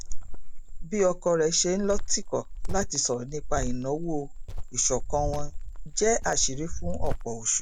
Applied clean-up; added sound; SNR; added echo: none; Cricket; 0 dB; none.